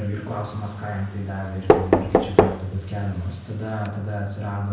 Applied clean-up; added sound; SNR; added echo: none; Knock; -4 dB; reverberation time 0.9 s.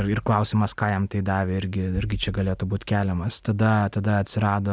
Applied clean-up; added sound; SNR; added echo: none; none; none; none.